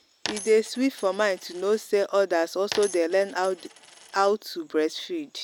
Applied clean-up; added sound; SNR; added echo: none; Coin (dropping); 15 dB; none.